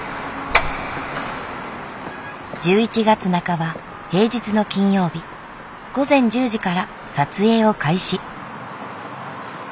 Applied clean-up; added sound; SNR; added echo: none; none; none; none.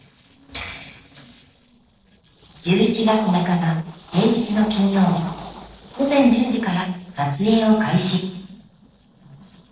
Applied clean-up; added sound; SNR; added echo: neural separator model SepFormer DNS4.